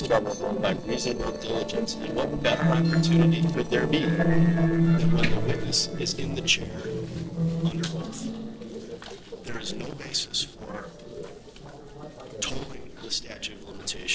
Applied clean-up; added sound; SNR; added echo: neural separator model SepFormer DNS4.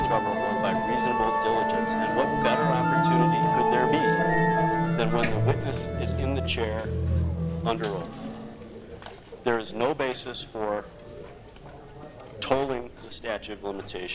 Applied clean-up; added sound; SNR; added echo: none; Musical instrument; -4 dB; none.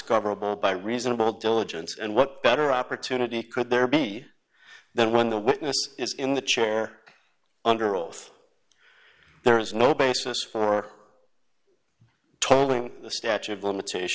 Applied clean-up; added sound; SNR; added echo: none; none; none; none.